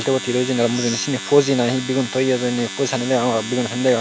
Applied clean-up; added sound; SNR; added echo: none; Domestic sounds, home sounds; 11 dB; none.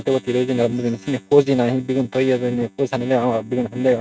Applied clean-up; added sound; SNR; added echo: neural mask model RNNoise.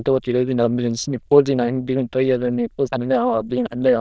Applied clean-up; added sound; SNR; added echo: neural diffusion model UNIVERSE++.